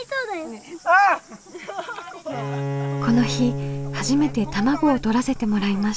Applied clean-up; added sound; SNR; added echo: none; Bowed string instrument; 9 dB; none.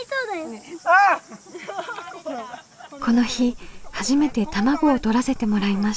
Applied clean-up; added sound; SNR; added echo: none; none; none; none.